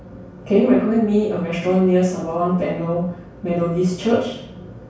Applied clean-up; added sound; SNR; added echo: none; none; none; reverberation time 0.6 s.